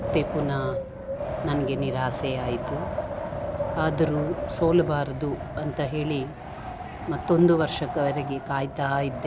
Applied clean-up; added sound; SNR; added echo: none; Wind; 6 dB; none.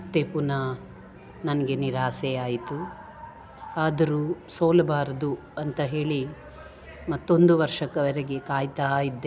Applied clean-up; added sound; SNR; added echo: none; none; none; none.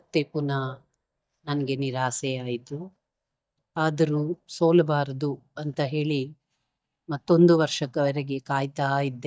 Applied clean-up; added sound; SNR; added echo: neural mask model DeepFilterNet 3.